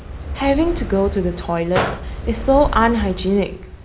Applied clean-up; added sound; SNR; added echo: none; Fire + Gunshot, gunfire; 6 dB; none.